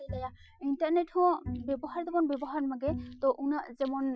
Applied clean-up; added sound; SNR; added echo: classical method Wiener filter.